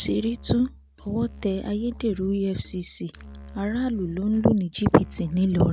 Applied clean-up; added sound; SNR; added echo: none; Musical instrument; 20 dB; none.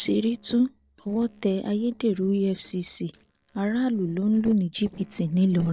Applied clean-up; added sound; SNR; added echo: neural separator model SepFormer DNS4.